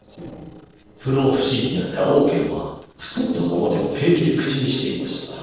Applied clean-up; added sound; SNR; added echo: neural separator model SepFormer DNS4.